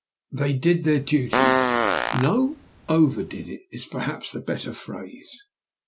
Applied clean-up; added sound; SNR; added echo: none; Fart; 0 dB; none.